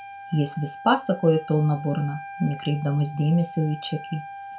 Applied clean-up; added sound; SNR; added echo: none; Wind instrument, woodwind instrument; 14 dB; reverberation time 0.2 s.